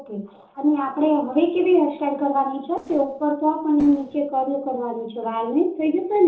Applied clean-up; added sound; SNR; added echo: neural separator model SepFormer DNS4.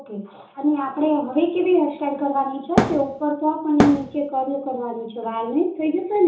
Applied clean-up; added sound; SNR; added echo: none; Thump, thud; 0 dB; reverberation time 1.2 s.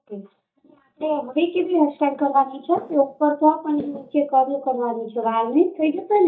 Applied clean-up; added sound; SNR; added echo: neural mask model DeepFilterNet 3.